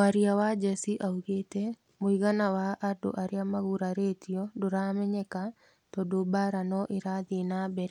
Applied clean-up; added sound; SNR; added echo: none; none; none; none.